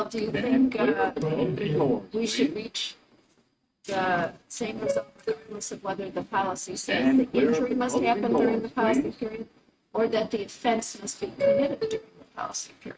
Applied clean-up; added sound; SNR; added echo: neural mask model RNNoise.